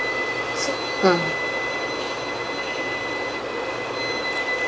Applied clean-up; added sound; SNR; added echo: none; Bowed string instrument; 2 dB; none.